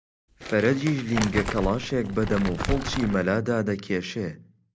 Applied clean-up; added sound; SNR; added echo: none; Crumpling, crinkling; 6 dB; none.